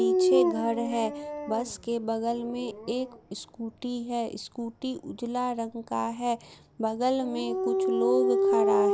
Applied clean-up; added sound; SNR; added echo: none; Dog; -1 dB; none.